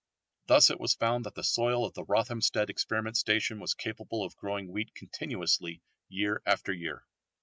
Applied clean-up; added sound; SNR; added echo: none; none; none; none.